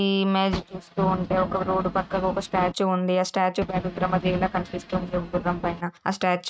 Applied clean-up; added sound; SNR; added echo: neural mask model RNNoise.